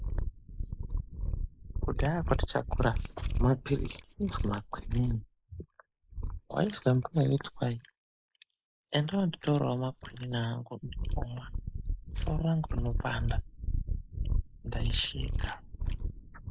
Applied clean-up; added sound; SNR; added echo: neural mask model Resemble Enhance denoiser.